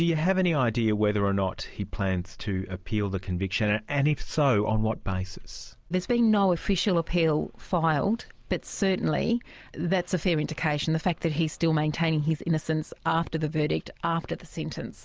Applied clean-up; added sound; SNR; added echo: neural mask model Resemble Enhance denoiser.